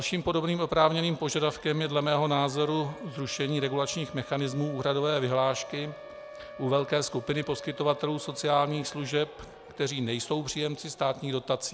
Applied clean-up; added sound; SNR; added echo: none; Siren; 17 dB; none.